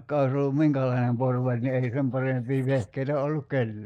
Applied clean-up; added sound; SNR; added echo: neural mask model Resemble Enhance denoiser.